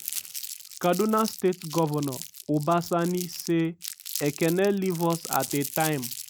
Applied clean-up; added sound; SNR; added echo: none; Crumpling, crinkling; 11 dB; none.